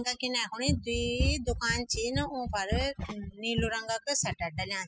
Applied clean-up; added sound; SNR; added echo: classical method spectral subtraction.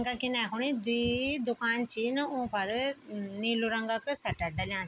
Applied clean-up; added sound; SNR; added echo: none; none; none; none.